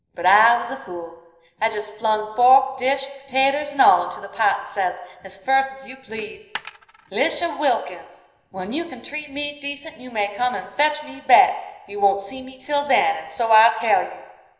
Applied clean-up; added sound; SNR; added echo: neural separator model SepFormer DNS4.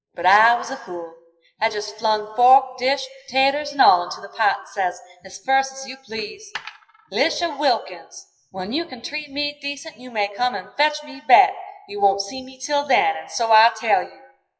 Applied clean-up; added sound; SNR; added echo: classical method WPE with log-MMSE.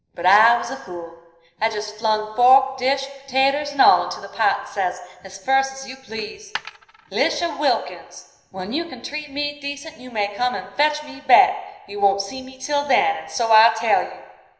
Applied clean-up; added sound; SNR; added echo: none; Coin (dropping); 15 dB; reverberation time 0.9 s.